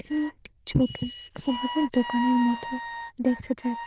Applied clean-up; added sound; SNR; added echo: neural diffusion model UNIVERSE++.